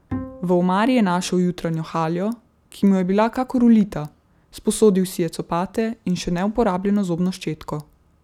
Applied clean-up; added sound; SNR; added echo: none; Bowed string instrument; 13 dB; none.